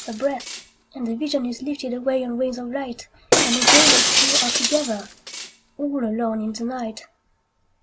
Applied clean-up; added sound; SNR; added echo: none; Shatter; -3 dB; none.